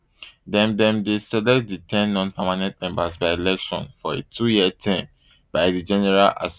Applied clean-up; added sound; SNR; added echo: none; none; none; none.